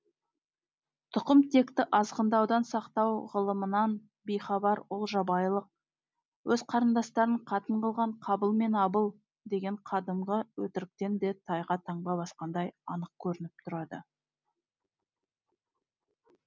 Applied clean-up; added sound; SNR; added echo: none; none; none; none.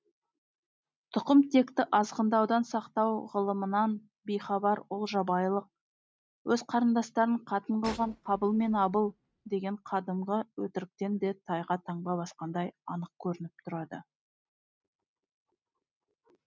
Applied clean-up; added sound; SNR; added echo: neural mask model RNNoise.